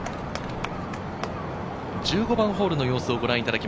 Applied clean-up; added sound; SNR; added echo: none; none; none; none.